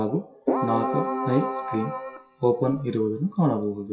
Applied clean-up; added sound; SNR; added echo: classical method WPE with log-MMSE.